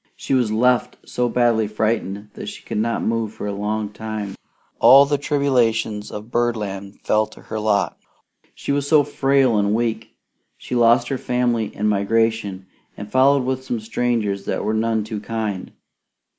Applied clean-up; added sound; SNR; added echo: none; none; none; none.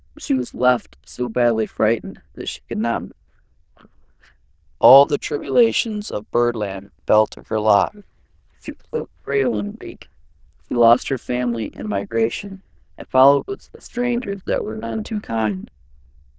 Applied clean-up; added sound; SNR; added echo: neural diffusion model UNIVERSE++.